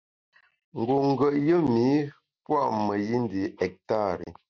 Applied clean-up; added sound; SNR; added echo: none; none; none; none.